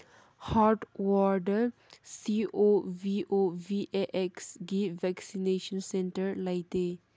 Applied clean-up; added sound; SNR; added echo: none; none; none; none.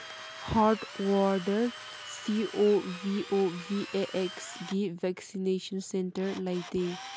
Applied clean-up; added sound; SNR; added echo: none; Drill; 14 dB; none.